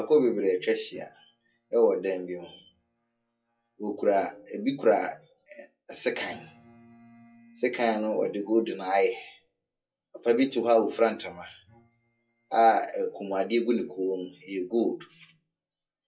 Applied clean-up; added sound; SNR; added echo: classical method WPE with log-MMSE.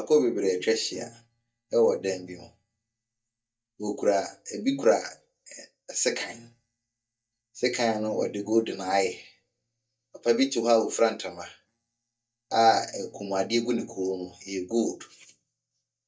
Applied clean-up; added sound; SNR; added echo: neural mask model DeepFilterNet 3.